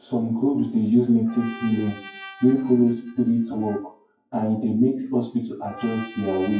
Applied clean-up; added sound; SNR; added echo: classical method WPE with log-MMSE.